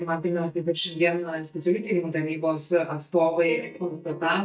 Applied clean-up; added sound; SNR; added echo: neural mask model DeepFilterNet 3.